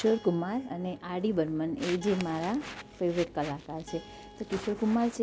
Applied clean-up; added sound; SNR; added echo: none; Guitar + Crack; 19 dB; none.